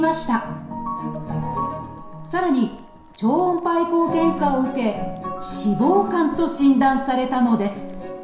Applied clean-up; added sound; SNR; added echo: none; Boiling; 18 dB; reverberation time 0.7 s.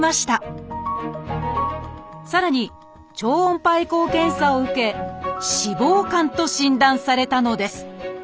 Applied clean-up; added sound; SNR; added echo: none; none; none; none.